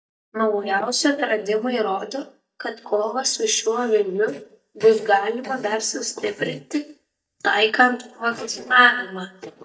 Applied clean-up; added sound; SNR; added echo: neural mask model DeepFilterNet 3.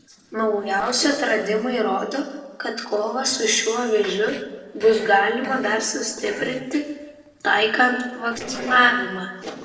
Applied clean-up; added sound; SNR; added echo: neural separator model SepFormer DNS4.